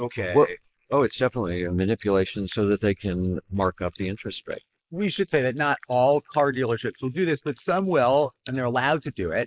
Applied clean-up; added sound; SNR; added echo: neural mask model Resemble Enhance denoiser.